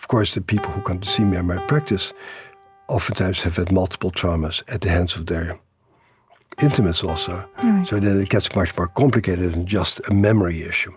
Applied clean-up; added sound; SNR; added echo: none; Piano; 17 dB; none.